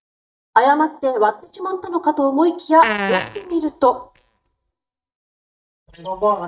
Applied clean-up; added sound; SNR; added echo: neural mask model DeepFilterNet 3.